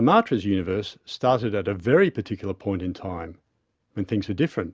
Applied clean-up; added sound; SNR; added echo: none; none; none; none.